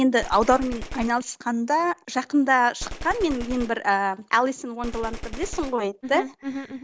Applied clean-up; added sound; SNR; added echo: none; Gunshot, gunfire; 12 dB; none.